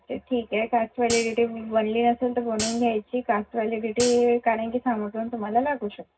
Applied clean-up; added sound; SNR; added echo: none; Hi-hat; 8 dB; reverberation time 0.4 s.